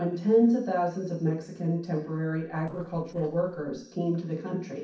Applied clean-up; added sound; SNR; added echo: neural separator model SepFormer DNS4.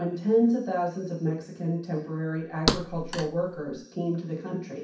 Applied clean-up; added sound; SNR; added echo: none; Thump, thud; 3 dB; reverberation time 0.6 s.